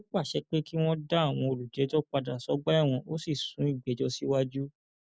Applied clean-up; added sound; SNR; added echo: none; none; none; none.